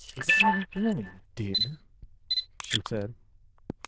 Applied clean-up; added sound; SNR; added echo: neural diffusion model UNIVERSE++.